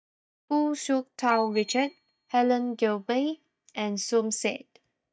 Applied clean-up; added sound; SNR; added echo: neural mask model DeepFilterNet 3.